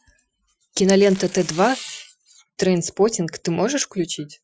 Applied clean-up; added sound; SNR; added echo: classical method Wiener filter.